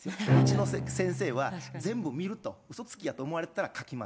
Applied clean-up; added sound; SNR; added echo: none; Bowed string instrument; -2 dB; none.